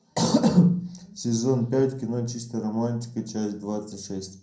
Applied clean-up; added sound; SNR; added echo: none; none; none; reverberation time 0.6 s.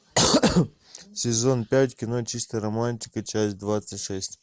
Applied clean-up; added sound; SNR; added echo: none; none; none; none.